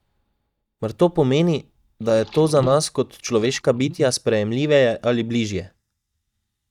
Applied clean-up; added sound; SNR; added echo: neural mask model DeepFilterNet 3.